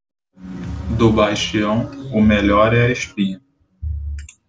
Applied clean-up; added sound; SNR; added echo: none; none; none; none.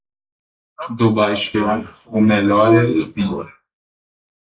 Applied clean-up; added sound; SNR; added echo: neural mask model Resemble Enhance denoiser.